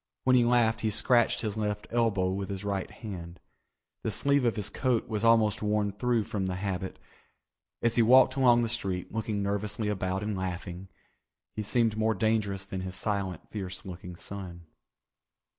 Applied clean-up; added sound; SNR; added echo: none; none; none; none.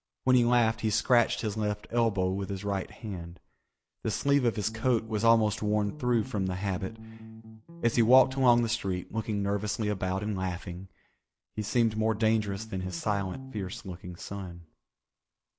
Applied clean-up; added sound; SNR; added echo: none; Bass guitar; 14 dB; none.